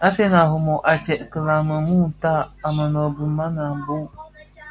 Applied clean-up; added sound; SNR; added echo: none; none; none; none.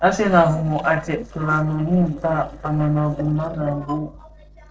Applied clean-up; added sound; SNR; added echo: neural separator model SepFormer DNS4.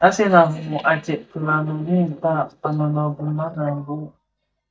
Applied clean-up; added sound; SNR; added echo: neural mask model DeepFilterNet 3.